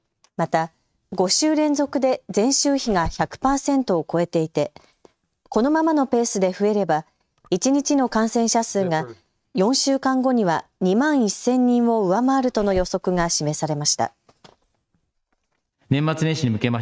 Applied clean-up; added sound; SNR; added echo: neural mask model RNNoise.